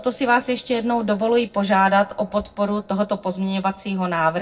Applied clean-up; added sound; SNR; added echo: neural separator model SepFormer DNS4.